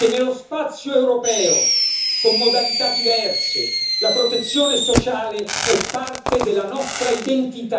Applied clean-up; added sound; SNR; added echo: none; Fireworks; 2 dB; reverberation time 0.6 s.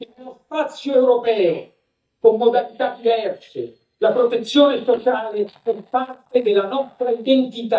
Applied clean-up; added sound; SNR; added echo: neural mask model DeepFilterNet 3.